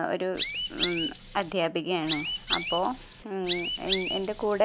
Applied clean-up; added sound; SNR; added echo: none; Chirp, tweet; 3 dB; none.